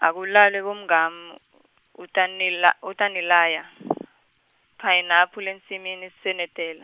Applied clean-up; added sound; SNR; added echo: none; none; none; none.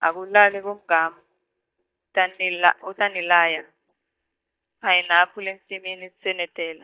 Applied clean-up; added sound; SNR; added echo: neural mask model DeepFilterNet 3.